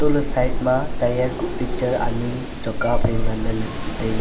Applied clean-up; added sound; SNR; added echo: none; Wind; -1 dB; reverberation time 0.6 s.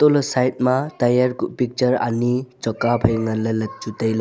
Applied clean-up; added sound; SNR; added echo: none; none; none; none.